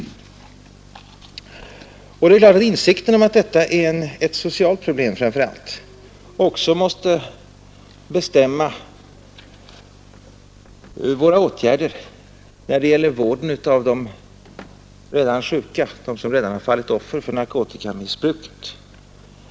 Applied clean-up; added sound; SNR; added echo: none; none; none; none.